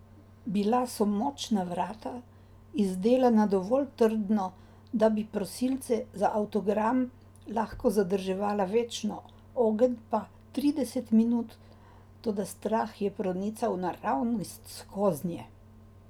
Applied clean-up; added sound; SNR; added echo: none; none; none; none.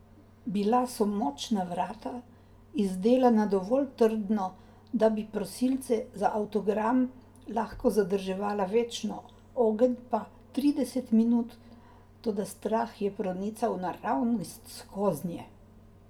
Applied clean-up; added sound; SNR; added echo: none; none; none; reverberation time 0.5 s.